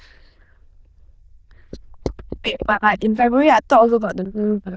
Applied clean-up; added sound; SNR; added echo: neural diffusion model UNIVERSE++.